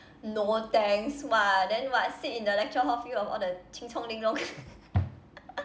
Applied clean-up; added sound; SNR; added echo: none; none; none; none.